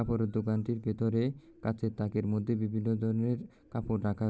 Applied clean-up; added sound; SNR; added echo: none; none; none; none.